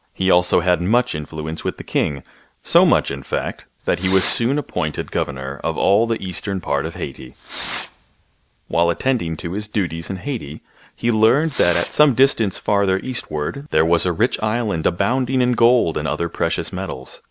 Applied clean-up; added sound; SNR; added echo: none; Fireworks; 17 dB; none.